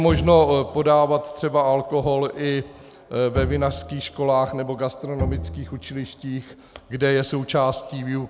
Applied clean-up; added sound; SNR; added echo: none; Bowed string instrument; 9 dB; none.